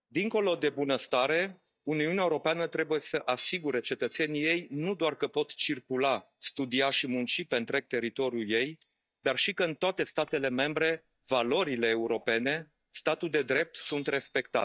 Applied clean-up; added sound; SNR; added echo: neural mask model DeepFilterNet 3.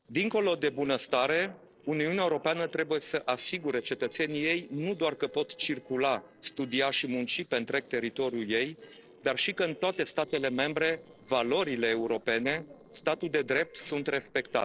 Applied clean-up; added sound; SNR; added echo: neural separator model SepFormer DNS4.